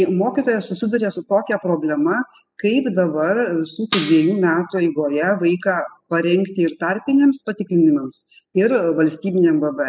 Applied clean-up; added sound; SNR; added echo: classical method spectral subtraction.